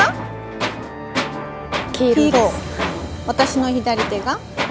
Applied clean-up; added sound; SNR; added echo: none; Tools; 6 dB; none.